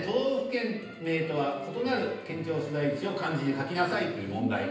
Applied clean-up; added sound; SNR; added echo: none; none; none; reverberation time 0.9 s.